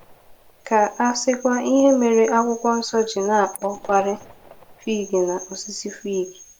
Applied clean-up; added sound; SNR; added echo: neural mask model Resemble Enhance denoiser.